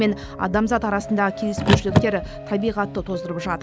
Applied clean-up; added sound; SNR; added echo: none; Car; 2 dB; none.